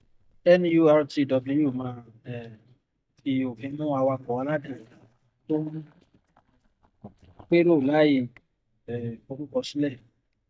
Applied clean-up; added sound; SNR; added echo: neural mask model DeepFilterNet 3.